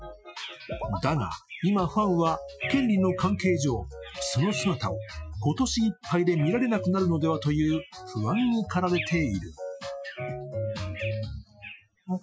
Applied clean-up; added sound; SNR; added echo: classical method Wiener filter.